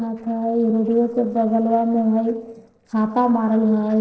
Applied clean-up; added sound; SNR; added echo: neural separator model SepFormer DNS4.